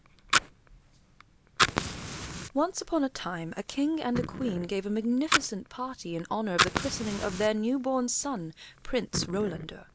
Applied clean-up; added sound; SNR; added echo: none; Fire; 3 dB; none.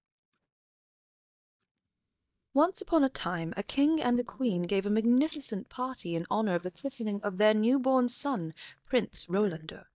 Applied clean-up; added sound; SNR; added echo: neural mask model DeepFilterNet 3.